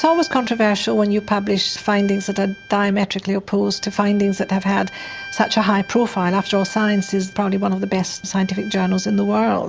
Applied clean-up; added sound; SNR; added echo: none; Bowed string instrument; 19 dB; none.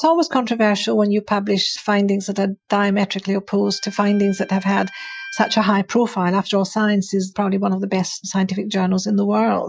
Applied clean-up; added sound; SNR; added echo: classical method Wiener filter.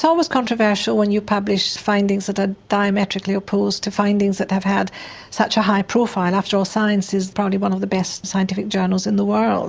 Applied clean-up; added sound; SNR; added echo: none; none; none; none.